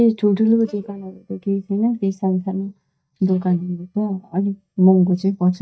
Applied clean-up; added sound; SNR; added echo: neural mask model DeepFilterNet 3.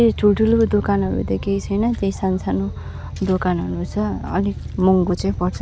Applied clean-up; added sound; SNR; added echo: none; none; none; none.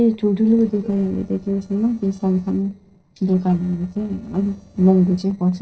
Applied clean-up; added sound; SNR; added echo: neural separator model SepFormer DNS4.